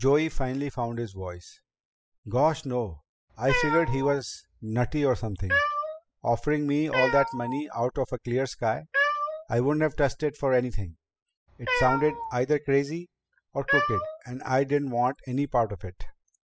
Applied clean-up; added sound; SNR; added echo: classical method spectral subtraction.